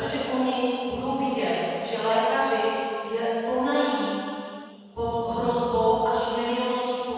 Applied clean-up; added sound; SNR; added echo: none; none; none; reverberation time 2.1 s.